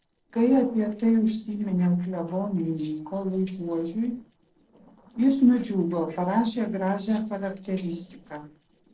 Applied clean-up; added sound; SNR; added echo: neural separator model SepFormer DNS4.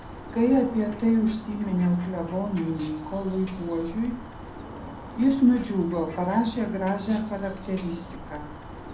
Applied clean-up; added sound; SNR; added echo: none; Bird; 13 dB; reverberation time 0.6 s.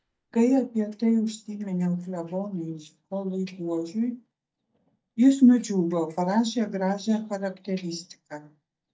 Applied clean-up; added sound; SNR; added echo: neural mask model DeepFilterNet 3.